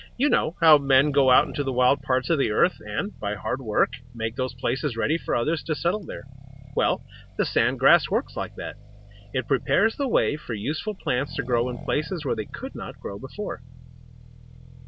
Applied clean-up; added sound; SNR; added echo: none; Accelerating, revving, vroom; 17 dB; none.